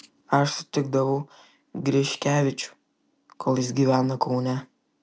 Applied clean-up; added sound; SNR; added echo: none; none; none; none.